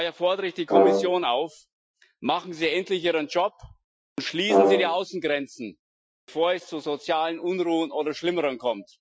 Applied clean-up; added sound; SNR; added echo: classical method Wiener filter.